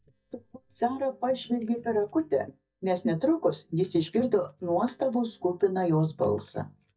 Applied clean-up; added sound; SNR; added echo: neural mask model DeepFilterNet 3.